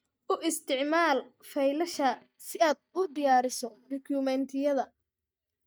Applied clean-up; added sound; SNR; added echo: neural mask model DeepFilterNet 3.